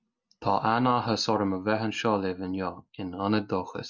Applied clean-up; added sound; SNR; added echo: none; none; none; none.